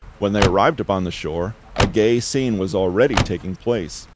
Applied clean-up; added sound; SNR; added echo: none; Car; 7 dB; none.